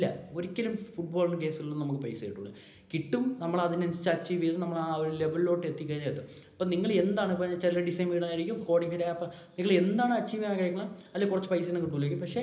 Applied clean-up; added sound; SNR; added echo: none; none; none; reverberation time 0.8 s.